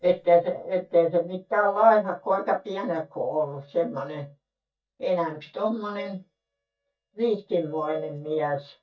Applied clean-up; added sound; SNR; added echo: neural mask model DeepFilterNet 3.